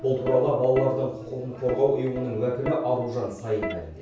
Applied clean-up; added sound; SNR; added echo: none; Plucked string instrument; 11 dB; reverberation time 0.6 s.